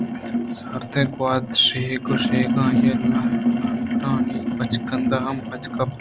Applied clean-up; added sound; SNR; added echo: none; Sink (filling or washing); -1 dB; none.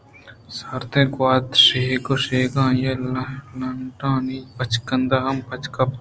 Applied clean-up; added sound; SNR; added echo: none; none; none; none.